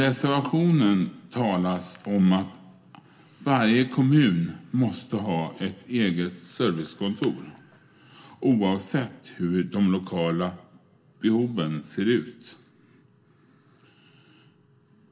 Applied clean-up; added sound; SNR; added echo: none; none; none; reverberation time 0.7 s.